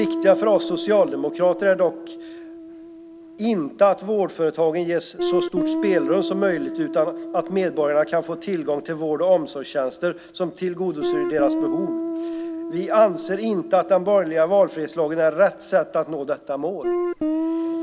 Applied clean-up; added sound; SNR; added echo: none; Guitar; 7 dB; none.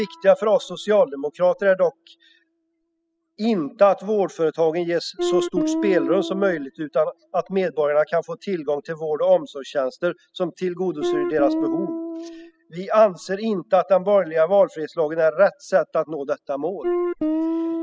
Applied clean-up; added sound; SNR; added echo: classical method spectral subtraction.